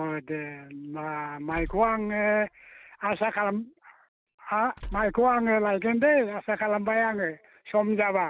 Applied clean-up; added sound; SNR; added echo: none; Tools; 17 dB; none.